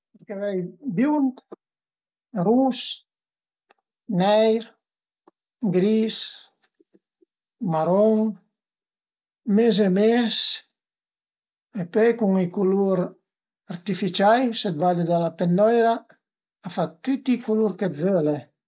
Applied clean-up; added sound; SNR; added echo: none; none; none; none.